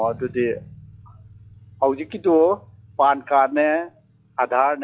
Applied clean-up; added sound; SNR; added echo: classical method log-MMSE.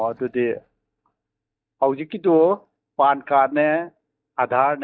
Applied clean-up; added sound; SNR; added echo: neural mask model DeepFilterNet 3.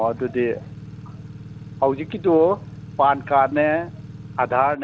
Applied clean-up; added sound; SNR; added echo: none; Engine / Truck / Car; 15 dB; none.